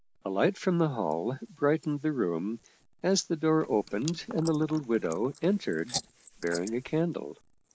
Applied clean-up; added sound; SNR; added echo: neural mask model Resemble Enhance denoiser.